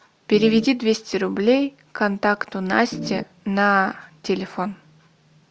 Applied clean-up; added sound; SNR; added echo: none; Organ; 6 dB; none.